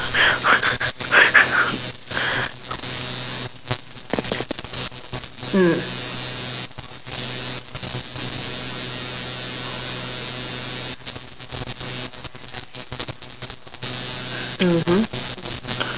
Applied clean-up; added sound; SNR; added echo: none; none; none; none.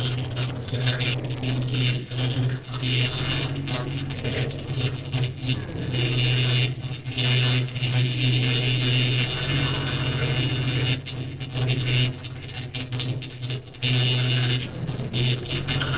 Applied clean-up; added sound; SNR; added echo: neural separator model SepFormer DNS4.